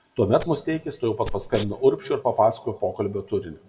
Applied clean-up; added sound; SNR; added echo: none; Wild animals; 12 dB; reverberation time 1.0 s.